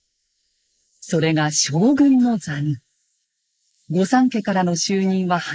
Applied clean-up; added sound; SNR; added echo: neural mask model Resemble Enhance denoiser.